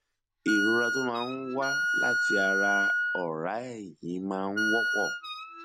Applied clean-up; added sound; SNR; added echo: none; Wind instrument, woodwind instrument; -2 dB; none.